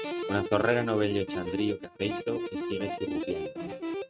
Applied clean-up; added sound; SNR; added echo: neural mask model RNNoise.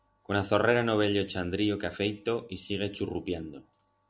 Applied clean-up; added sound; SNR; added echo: none; none; none; none.